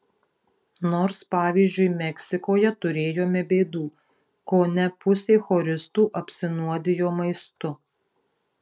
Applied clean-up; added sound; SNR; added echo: none; none; none; none.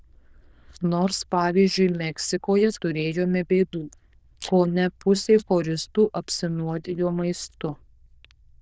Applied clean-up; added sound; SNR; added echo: neural diffusion model UNIVERSE++.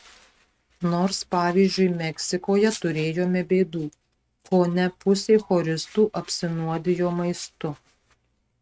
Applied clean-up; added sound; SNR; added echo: neural mask model RNNoise.